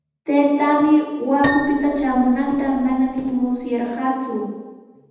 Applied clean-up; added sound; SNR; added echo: none; Piano; 13 dB; reverberation time 1.1 s.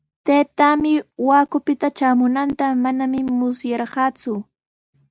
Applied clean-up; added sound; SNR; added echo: none; none; none; none.